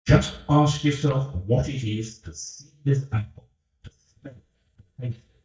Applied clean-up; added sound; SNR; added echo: neural mask model DeepFilterNet 3.